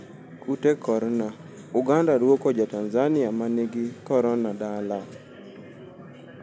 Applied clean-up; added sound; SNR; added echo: none; none; none; none.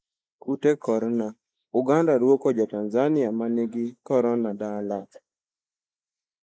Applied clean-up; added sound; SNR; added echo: neural mask model Resemble Enhance denoiser.